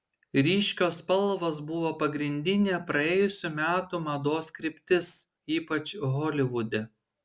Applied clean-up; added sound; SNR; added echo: none; none; none; none.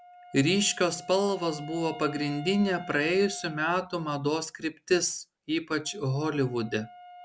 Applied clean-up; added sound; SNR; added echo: none; Wind instrument, woodwind instrument; 18 dB; none.